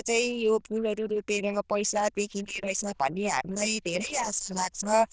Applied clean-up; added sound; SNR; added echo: neural diffusion model UNIVERSE++.